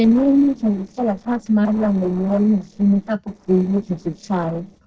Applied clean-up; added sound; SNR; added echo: neural separator model SepFormer DNS4.